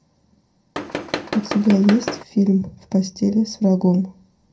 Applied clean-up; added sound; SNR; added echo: none; Tools; 7 dB; reverberation time 0.2 s.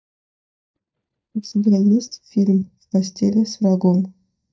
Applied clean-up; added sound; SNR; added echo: neural mask model DeepFilterNet 3.